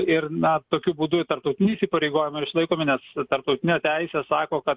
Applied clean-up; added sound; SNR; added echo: none; none; none; none.